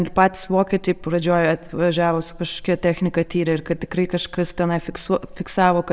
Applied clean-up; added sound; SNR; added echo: none; none; none; none.